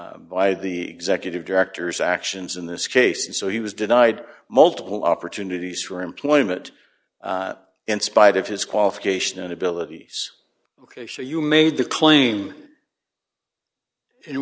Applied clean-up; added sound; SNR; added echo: none; none; none; none.